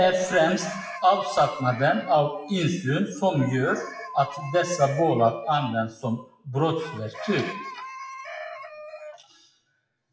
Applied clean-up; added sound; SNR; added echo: classical method WPE with log-MMSE.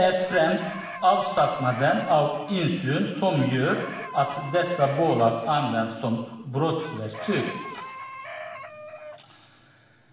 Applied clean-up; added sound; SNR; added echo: none; Chicken, rooster; 14 dB; reverberation time 1.0 s.